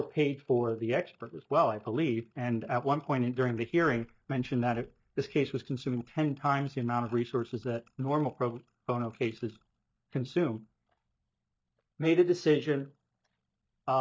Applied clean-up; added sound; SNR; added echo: neural mask model DeepFilterNet 3.